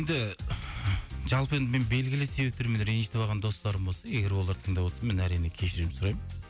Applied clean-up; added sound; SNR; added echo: none; none; none; none.